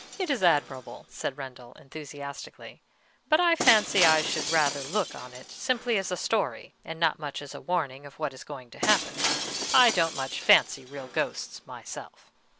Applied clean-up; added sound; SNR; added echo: none; Shatter; 7 dB; none.